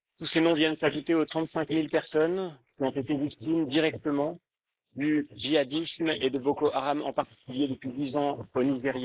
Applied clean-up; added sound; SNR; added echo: neural mask model Resemble Enhance denoiser.